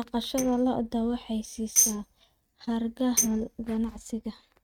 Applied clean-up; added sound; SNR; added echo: neural mask model RNNoise.